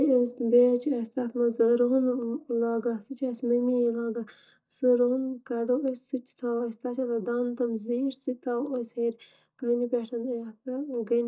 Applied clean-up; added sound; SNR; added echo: neural mask model DeepFilterNet 3.